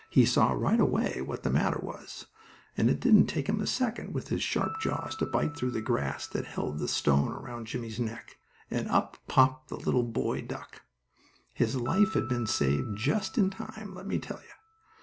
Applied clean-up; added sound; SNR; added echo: none; Piano; 19 dB; none.